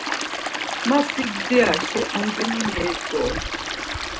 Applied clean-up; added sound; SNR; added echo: none; Stream; 2 dB; reverberation time 0.2 s.